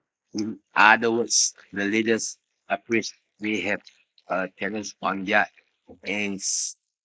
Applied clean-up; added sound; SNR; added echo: neural mask model Resemble Enhance denoiser.